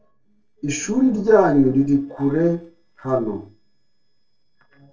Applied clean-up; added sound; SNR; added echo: neural separator model SepFormer DNS4.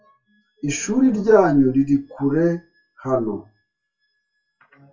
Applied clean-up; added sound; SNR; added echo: classical method WPE with log-MMSE.